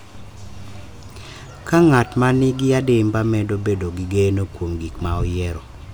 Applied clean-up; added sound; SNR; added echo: none; none; none; none.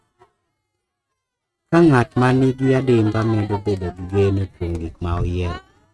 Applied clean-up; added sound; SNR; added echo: neural mask model RNNoise.